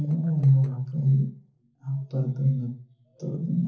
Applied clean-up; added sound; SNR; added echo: neural separator model SepFormer DNS4.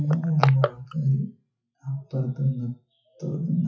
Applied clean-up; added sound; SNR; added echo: classical method WPE with log-MMSE.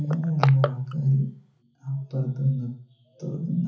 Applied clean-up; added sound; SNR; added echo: none; Crushing; 12 dB; reverberation time 0.9 s.